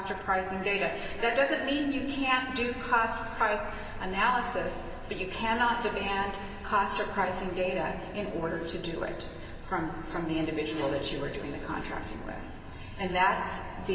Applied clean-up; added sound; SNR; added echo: none; none; none; reverberation time 2.9 s.